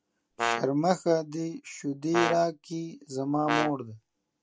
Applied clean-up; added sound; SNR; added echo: none; Brass instrument; 3 dB; none.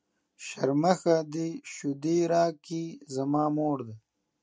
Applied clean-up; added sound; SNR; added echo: none; none; none; none.